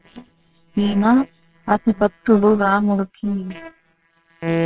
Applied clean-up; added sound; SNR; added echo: neural separator model SepFormer WHAMR!.